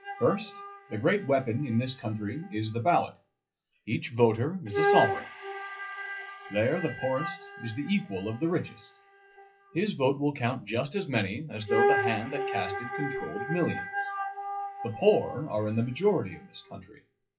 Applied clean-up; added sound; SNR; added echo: classical method WPE with log-MMSE.